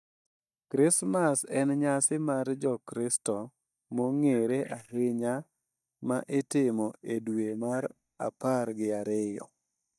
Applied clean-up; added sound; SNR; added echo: neural mask model DeepFilterNet 3.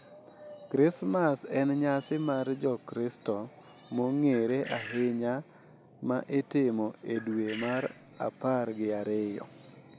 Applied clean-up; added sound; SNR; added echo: none; Bird; 14 dB; none.